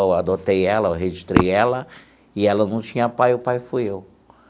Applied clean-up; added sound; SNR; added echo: none; none; none; none.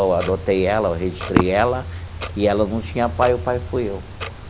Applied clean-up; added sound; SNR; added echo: none; Clock; 10 dB; none.